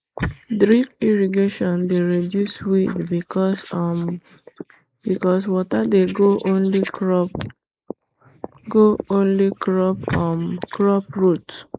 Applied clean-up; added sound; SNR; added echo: neural mask model Resemble Enhance denoiser.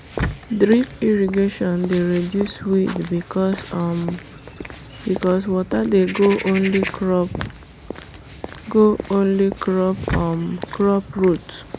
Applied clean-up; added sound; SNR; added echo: none; Walk, footsteps / Bird vocalization, bird call, bird song; 12 dB; none.